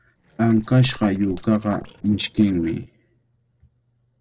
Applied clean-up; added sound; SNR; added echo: neural separator model SepFormer DNS4.